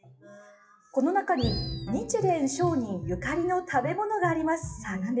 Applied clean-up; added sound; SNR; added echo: classical method WPE with log-MMSE.